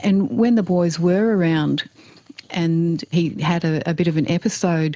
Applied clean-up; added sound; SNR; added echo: none; none; none; none.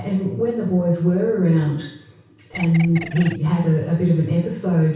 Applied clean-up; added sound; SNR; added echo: none; Bird; 13 dB; reverberation time 0.6 s.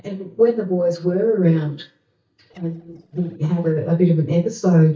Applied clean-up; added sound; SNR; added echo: neural mask model DeepFilterNet 3.